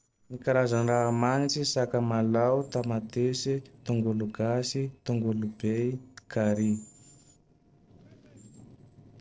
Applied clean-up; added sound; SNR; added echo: neural separator model SepFormer DNS4.